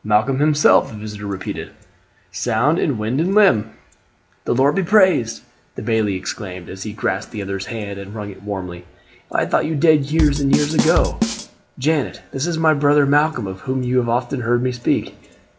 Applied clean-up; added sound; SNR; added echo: none; Bass drum / Snare drum / Drum kit; 2 dB; none.